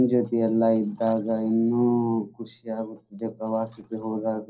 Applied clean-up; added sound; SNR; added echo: neural separator model SepFormer DNS4.